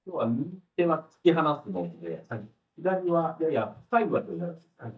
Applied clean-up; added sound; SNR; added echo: neural mask model DeepFilterNet 3.